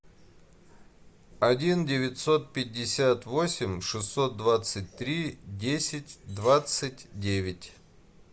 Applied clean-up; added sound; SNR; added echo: none; none; none; none.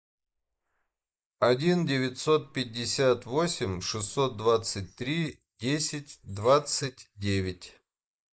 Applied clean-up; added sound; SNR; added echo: neural mask model Resemble Enhance denoiser.